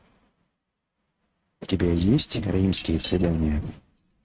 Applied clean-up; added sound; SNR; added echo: neural mask model RNNoise.